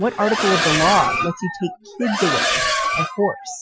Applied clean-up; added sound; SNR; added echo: classical method Wiener filter.